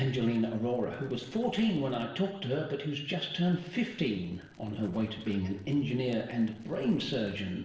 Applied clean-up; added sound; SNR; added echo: neural separator model SepFormer DNS4.